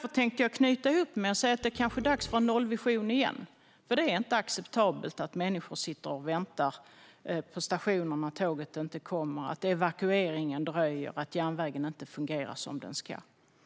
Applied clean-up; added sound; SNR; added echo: none; Burping, eructation; 16 dB; none.